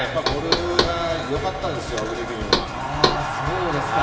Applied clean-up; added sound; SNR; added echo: none; Knock; 3 dB; reverberation time 2.4 s.